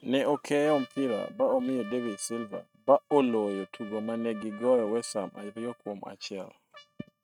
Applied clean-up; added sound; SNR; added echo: neural mask model RNNoise.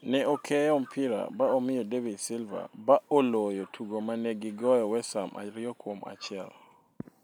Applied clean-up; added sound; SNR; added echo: none; none; none; none.